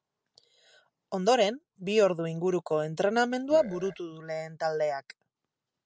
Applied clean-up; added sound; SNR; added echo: none; Burping, eructation; 16 dB; none.